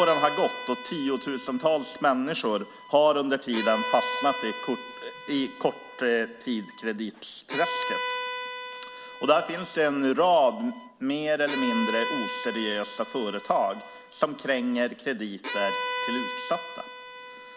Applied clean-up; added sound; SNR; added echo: none; Bowed string instrument; 8 dB; none.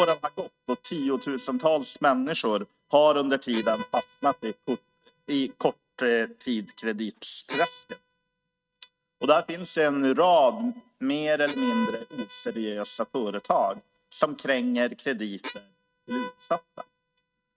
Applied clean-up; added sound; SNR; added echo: neural mask model RNNoise.